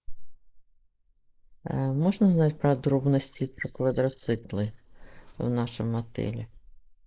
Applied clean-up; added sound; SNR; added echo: neural mask model Resemble Enhance denoiser.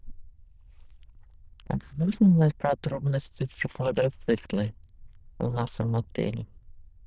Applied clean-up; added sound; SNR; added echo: neural diffusion model UNIVERSE++.